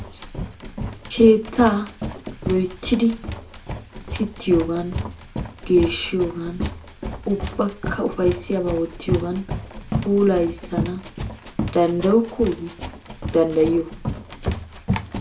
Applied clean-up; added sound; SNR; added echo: none; Run; 7 dB; reverberation time 0.2 s.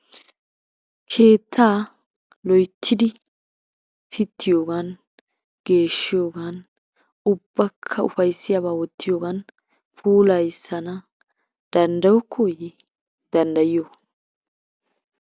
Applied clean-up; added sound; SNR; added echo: none; none; none; none.